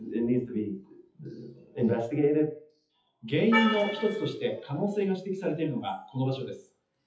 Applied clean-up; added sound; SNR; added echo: classical method WPE with log-MMSE.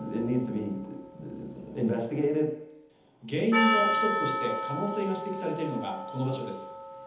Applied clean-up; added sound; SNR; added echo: none; Percussion; 3 dB; reverberation time 1.3 s.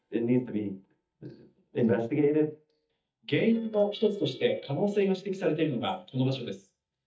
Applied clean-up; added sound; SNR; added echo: neural mask model DeepFilterNet 3.